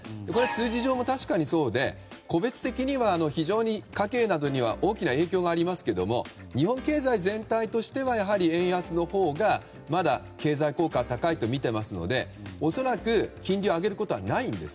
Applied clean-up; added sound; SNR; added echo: none; none; none; none.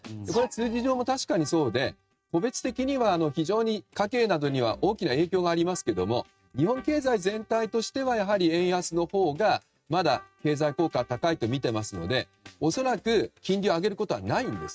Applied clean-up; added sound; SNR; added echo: neural mask model RNNoise.